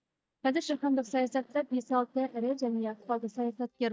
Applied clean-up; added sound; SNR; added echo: neural mask model DeepFilterNet 3.